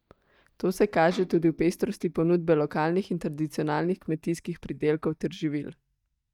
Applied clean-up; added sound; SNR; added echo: neural mask model DeepFilterNet 3.